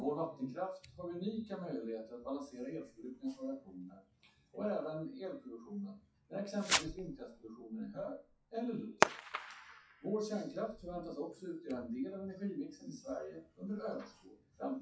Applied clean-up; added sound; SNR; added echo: classical method WPE with log-MMSE.